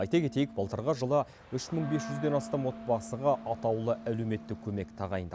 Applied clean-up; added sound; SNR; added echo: none; Wind instrument, woodwind instrument; 14 dB; none.